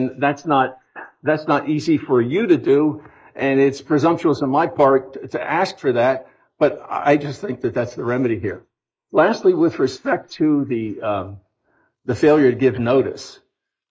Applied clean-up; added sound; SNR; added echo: neural mask model Resemble Enhance denoiser.